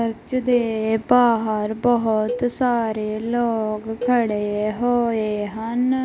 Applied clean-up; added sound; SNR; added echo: none; Cowbell; 15 dB; none.